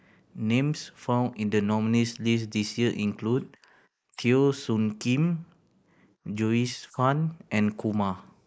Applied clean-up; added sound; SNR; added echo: neural mask model Resemble Enhance denoiser.